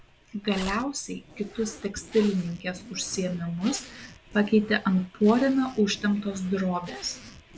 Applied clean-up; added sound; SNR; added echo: none; Zipper (clothing); 18 dB; none.